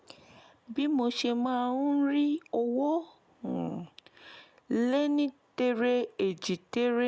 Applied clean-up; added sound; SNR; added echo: none; none; none; none.